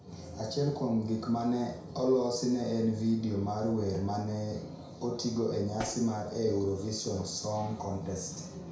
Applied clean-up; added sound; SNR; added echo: none; Snare drum; 14 dB; reverberation time 0.6 s.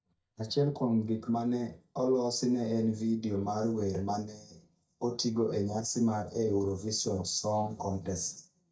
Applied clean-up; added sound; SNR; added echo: neural mask model DeepFilterNet 3.